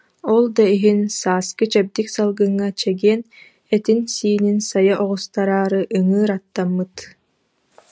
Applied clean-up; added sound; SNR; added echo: none; none; none; none.